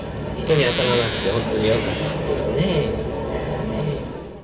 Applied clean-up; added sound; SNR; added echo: none; Zipper (clothing); 6 dB; reverberation time 0.2 s.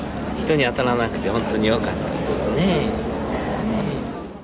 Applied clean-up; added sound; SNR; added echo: none; none; none; none.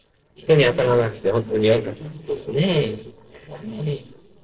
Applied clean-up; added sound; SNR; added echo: neural separator model SepFormer DNS4.